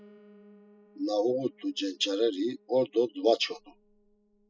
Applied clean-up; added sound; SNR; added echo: classical method spectral subtraction.